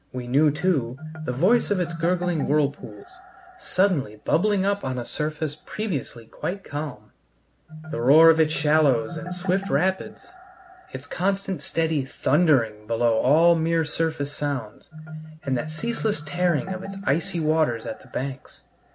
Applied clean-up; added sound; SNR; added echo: none; Marimba, xylophone; 13 dB; none.